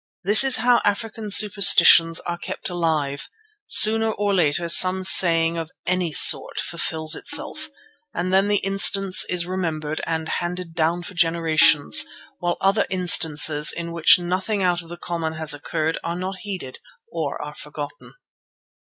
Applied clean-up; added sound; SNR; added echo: neural mask model DeepFilterNet 3.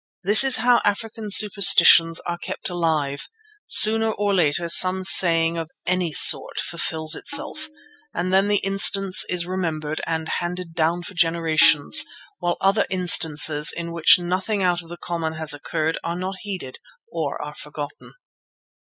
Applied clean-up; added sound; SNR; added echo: classical method spectral subtraction.